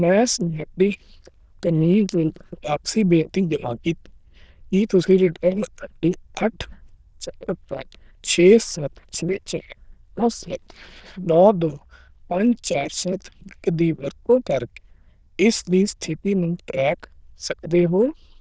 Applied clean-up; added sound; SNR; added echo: neural diffusion model UNIVERSE++.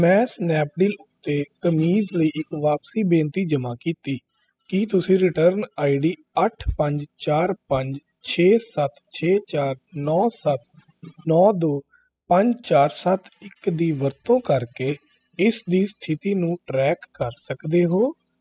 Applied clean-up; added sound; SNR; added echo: classical method spectral subtraction.